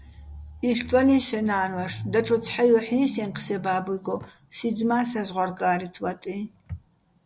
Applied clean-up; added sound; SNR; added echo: none; none; none; none.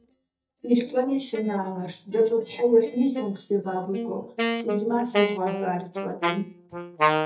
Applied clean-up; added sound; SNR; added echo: neural mask model DeepFilterNet 3.